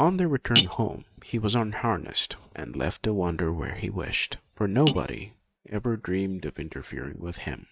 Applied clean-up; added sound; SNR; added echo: neural mask model RNNoise.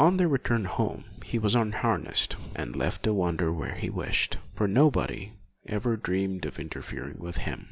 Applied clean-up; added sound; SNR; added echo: none; none; none; none.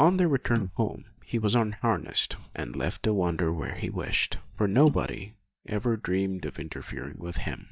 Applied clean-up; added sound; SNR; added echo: neural mask model DeepFilterNet 3.